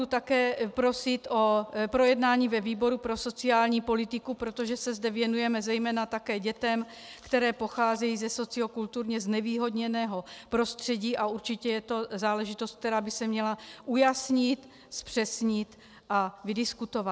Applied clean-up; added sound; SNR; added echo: none; none; none; none.